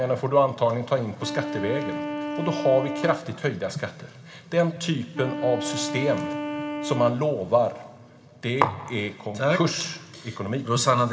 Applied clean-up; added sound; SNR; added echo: none; Wind instrument, woodwind instrument; 8 dB; reverberation time 1.7 s.